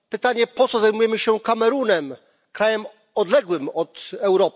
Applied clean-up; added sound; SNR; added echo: none; none; none; none.